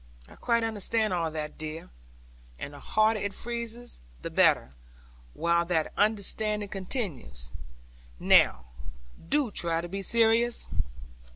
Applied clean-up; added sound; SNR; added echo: none; none; none; none.